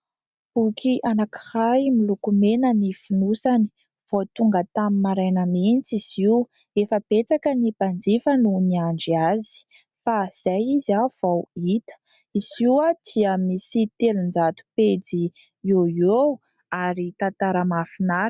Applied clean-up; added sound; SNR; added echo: none; none; none; none.